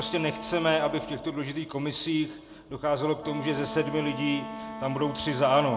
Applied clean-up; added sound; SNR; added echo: none; Wind instrument, woodwind instrument; 12 dB; reverberation time 0.4 s.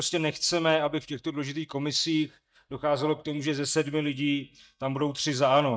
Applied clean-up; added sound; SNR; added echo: neural mask model DeepFilterNet 3.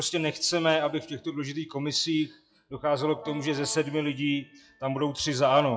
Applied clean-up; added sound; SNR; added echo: classical method WPE with log-MMSE.